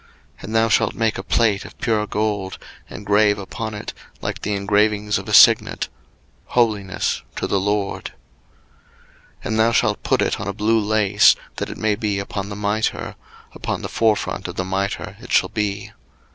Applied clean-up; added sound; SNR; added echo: none; none; none; none.